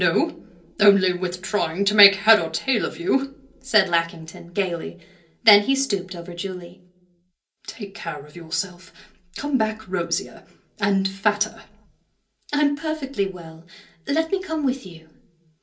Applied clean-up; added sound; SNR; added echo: none; none; none; reverberation time 0.3 s.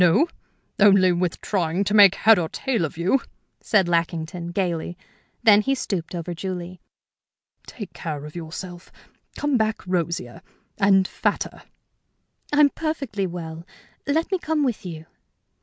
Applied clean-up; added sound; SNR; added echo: none; none; none; none.